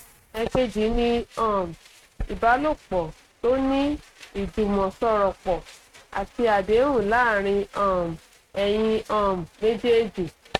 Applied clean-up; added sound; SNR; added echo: neural mask model RNNoise.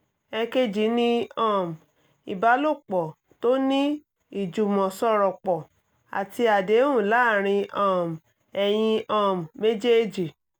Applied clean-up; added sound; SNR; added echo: none; none; none; none.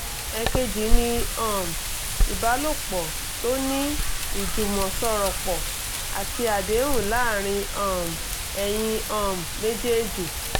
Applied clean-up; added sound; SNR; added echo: none; Wind; -1 dB; none.